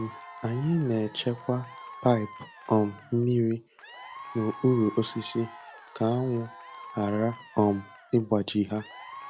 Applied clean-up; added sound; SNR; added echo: none; Applause / Crowd / Cheering; 17 dB; none.